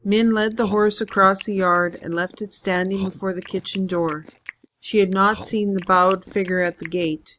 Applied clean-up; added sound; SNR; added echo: neural mask model Resemble Enhance denoiser.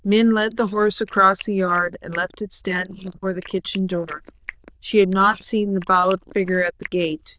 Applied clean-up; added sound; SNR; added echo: neural diffusion model UNIVERSE++.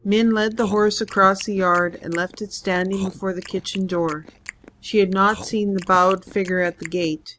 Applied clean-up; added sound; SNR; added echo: none; Chewing, mastication; 20 dB; none.